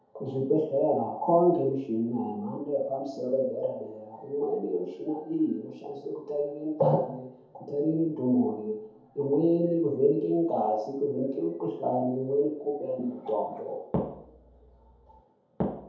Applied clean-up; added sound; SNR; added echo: none; none; none; reverberation time 0.8 s.